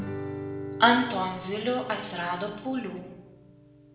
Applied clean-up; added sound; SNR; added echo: none; Guitar; 12 dB; reverberation time 0.9 s.